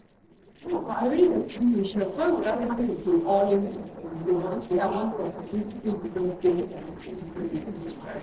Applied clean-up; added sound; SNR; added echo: neural separator model SepFormer DNS4.